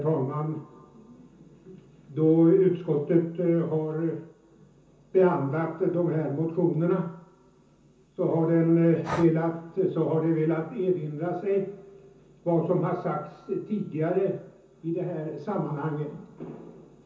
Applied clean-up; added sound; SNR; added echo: none; Breathing; 15 dB; reverberation time 0.6 s.